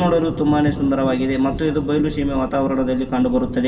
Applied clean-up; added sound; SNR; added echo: none; Thunder; 9 dB; reverberation time 2.7 s.